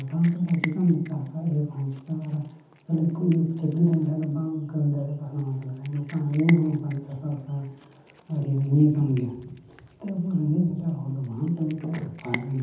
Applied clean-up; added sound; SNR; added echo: none; Cat; 18 dB; reverberation time 0.8 s.